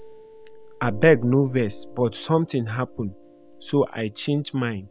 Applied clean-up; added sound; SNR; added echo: none; Piano; 15 dB; none.